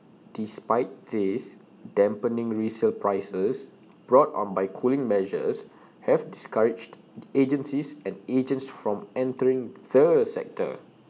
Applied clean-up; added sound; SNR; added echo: none; none; none; none.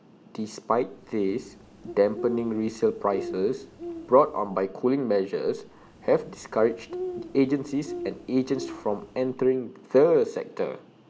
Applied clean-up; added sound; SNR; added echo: none; Bird; 13 dB; none.